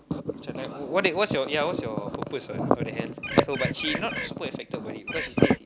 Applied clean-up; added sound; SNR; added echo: none; Bird; 6 dB; none.